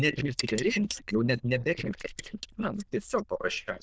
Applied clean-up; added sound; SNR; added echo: neural diffusion model UNIVERSE++.